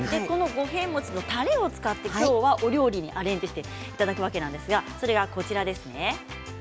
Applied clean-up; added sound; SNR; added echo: none; none; none; none.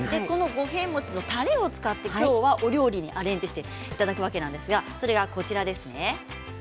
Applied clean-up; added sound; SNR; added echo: none; Tap; 17 dB; none.